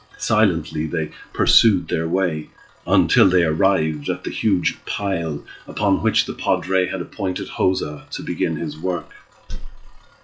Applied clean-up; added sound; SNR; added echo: classical method log-MMSE.